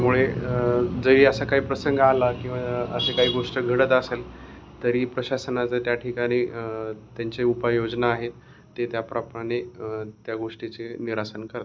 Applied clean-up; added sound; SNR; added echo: none; none; none; none.